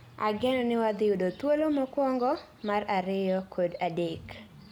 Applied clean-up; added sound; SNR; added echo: none; none; none; none.